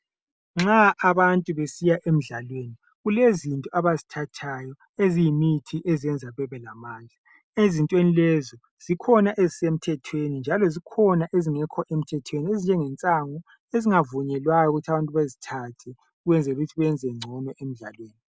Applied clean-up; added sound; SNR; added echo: none; none; none; none.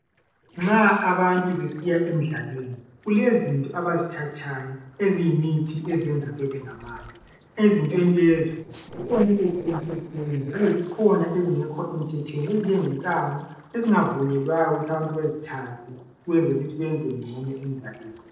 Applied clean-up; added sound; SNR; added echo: neural separator model SepFormer DNS4.